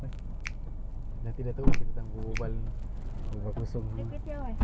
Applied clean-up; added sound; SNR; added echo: none; Finger snapping; 17 dB; none.